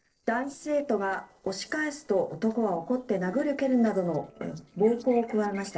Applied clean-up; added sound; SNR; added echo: neural separator model SepFormer DNS4.